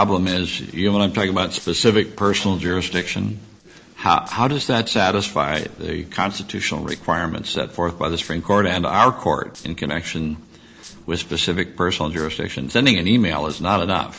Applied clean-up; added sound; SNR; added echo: neural separator model SepFormer DNS4.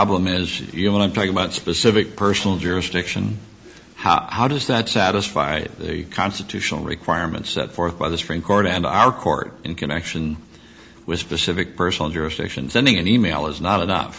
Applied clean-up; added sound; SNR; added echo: none; none; none; none.